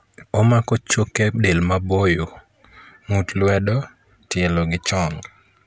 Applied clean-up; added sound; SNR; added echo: none; none; none; none.